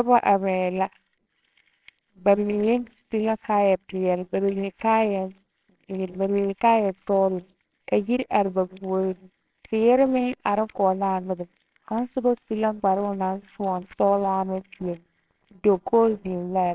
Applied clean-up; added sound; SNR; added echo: neural separator model SepFormer WHAMR!.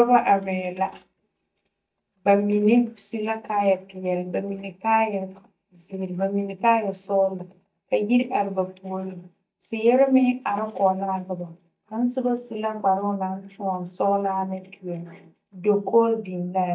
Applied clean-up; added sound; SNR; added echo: neural mask model DeepFilterNet 3.